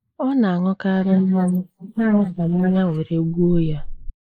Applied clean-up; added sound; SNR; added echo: neural mask model Resemble Enhance denoiser.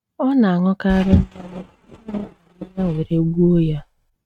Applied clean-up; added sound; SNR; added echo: neural mask model RNNoise.